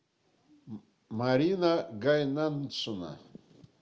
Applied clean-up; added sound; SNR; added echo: none; none; none; none.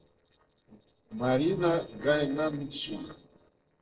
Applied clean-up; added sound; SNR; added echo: neural separator model SepFormer DNS4.